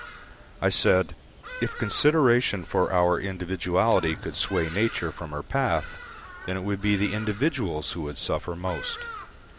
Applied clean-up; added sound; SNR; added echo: none; Bird vocalization, bird call, bird song; 15 dB; none.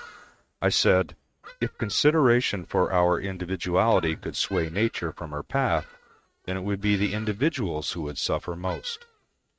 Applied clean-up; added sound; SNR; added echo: neural mask model RNNoise.